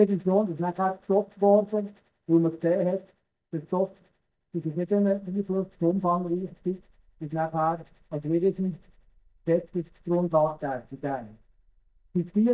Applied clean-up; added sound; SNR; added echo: neural mask model DeepFilterNet 3.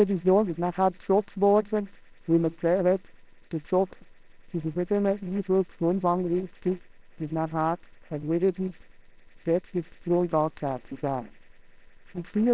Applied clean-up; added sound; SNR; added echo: neural separator model SepFormer WHAMR!.